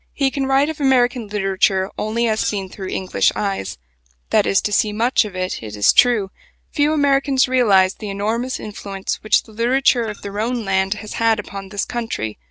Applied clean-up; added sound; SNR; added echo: neural separator model SepFormer DNS4.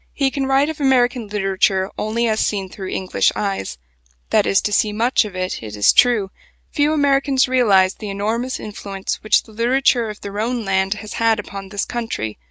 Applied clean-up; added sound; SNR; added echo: none; none; none; none.